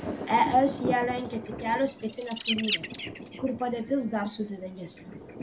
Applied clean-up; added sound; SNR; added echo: none; Bird + Thunder; 7 dB; none.